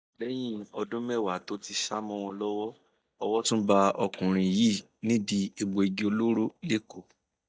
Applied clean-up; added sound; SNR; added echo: neural mask model DeepFilterNet 3.